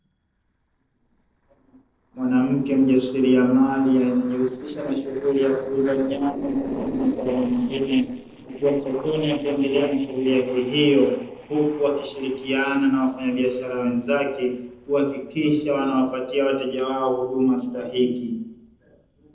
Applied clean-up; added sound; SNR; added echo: neural separator model SepFormer DNS4.